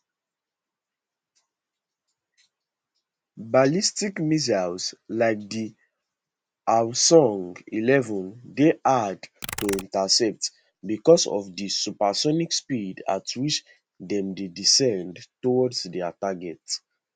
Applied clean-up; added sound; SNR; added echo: none; Computer keyboard; 13 dB; none.